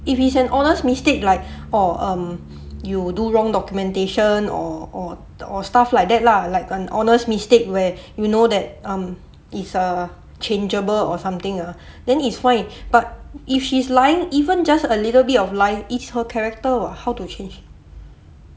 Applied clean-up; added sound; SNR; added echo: none; none; none; none.